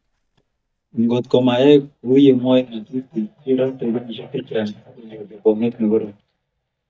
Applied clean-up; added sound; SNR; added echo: neural mask model DeepFilterNet 3.